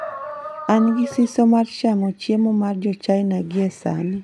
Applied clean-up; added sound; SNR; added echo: none; none; none; none.